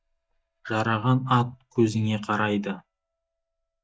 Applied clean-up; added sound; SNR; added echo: neural mask model DeepFilterNet 3.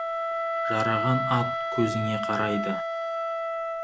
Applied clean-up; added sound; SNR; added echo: none; Wind instrument, woodwind instrument; -1 dB; none.